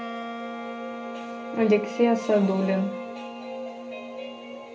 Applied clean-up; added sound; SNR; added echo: none; Wind instrument, woodwind instrument; 10 dB; reverberation time 0.3 s.